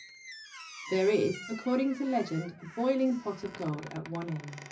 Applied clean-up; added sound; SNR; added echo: none; Squeak; 15 dB; reverberation time 0.4 s.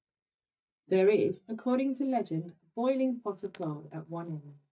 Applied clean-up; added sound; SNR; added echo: neural mask model DeepFilterNet 3.